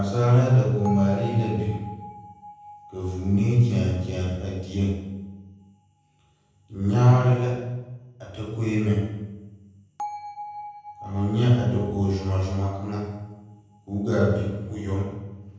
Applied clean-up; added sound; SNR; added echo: none; Bell; 19 dB; reverberation time 1.3 s.